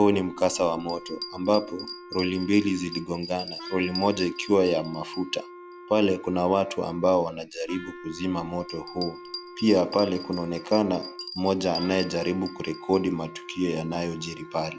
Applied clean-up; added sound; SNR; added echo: none; Bell + Wind instrument, woodwind instrument; 14 dB; none.